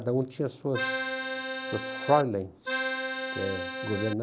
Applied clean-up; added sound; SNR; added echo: none; Accordion; 1 dB; none.